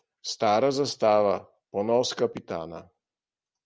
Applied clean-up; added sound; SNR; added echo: none; none; none; none.